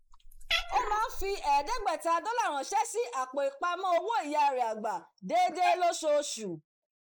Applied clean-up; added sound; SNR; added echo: neural mask model Resemble Enhance denoiser.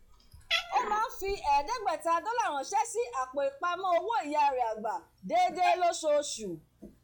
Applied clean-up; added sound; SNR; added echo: classical method log-MMSE.